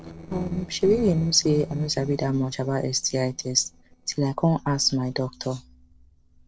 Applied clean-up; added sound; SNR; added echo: neural separator model SepFormer DNS4.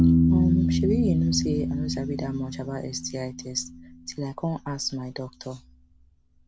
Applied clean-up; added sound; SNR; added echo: none; Piano; -4 dB; none.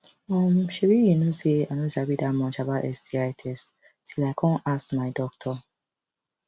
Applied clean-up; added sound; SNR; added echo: none; none; none; none.